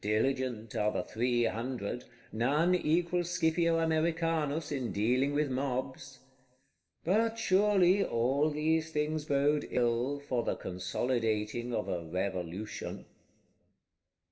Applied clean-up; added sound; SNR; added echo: none; none; none; reverberation time 2.0 s.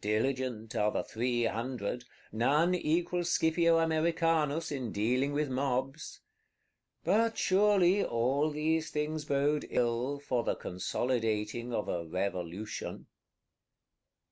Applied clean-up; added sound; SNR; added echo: none; none; none; none.